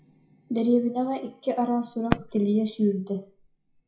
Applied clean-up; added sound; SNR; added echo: classical method WPE with log-MMSE.